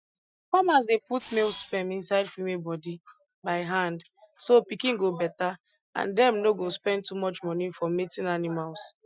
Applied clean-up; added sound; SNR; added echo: classical method Wiener filter.